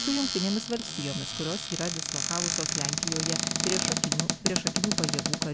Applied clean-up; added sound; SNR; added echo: none; Cupboard open or close; -3 dB; none.